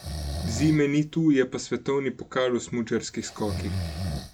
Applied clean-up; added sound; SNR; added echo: none; Breathing; 8 dB; none.